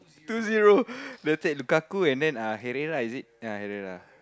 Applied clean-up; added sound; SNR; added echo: none; none; none; none.